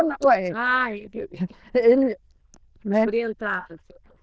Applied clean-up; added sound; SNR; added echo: neural diffusion model UNIVERSE++.